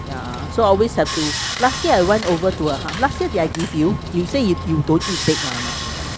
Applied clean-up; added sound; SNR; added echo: none; Sawing; 7 dB; none.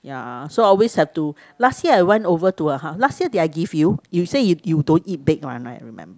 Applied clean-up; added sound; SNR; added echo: none; none; none; none.